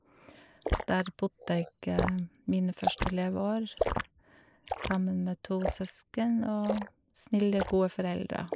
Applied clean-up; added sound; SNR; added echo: neural mask model Resemble Enhance denoiser.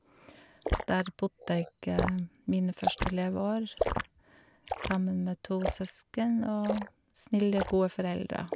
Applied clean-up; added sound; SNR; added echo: none; Liquid; 5 dB; none.